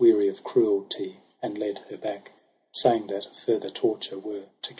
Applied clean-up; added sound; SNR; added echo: none; none; none; none.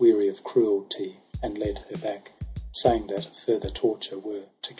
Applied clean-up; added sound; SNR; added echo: none; Drum / Drum kit; 12 dB; none.